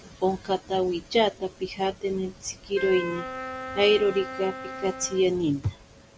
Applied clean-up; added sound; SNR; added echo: none; Wind instrument, woodwind instrument; 10 dB; none.